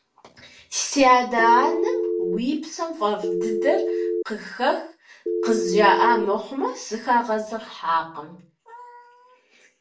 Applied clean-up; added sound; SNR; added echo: none; Telephone; 0 dB; reverberation time 0.3 s.